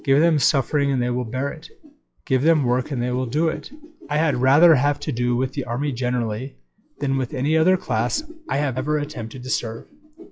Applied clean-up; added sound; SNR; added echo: classical method log-MMSE.